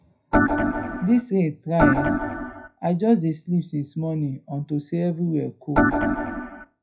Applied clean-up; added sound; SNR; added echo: classical method WPE with log-MMSE.